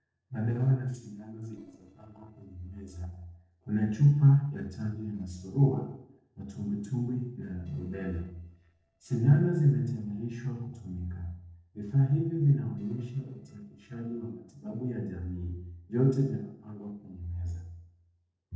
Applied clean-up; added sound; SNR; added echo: neural separator model SepFormer DNS4.